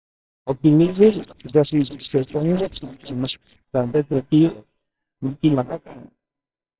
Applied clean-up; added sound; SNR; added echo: neural separator model SepFormer WHAMR!.